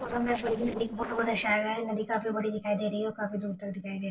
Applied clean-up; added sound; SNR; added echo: neural separator model SepFormer DNS4.